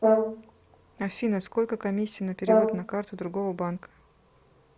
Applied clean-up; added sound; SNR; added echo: none; Brass instrument; -2 dB; none.